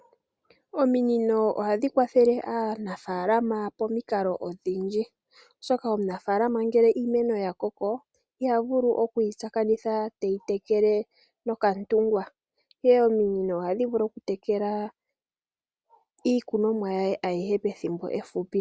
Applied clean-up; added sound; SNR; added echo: none; none; none; none.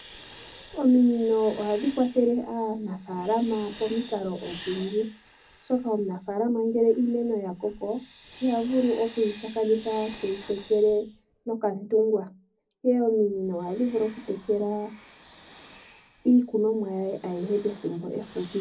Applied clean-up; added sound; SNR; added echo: none; Hiss; 12 dB; reverberation time 0.4 s.